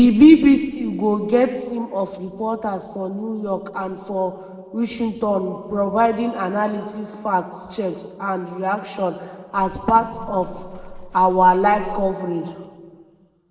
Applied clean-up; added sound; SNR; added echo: neural separator model SepFormer DNS4.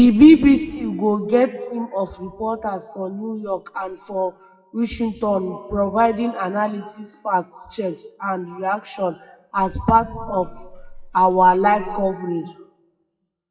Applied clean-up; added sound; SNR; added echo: classical method WPE with log-MMSE.